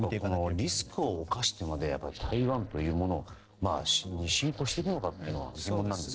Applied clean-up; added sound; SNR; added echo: neural separator model SepFormer DNS4.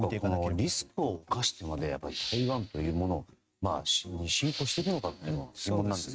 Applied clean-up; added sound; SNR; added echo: neural mask model RNNoise.